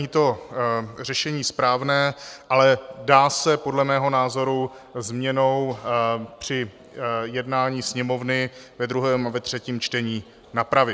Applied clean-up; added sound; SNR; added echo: none; none; none; none.